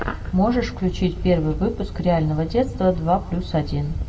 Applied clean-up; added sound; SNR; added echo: none; none; none; reverberation time 0.3 s.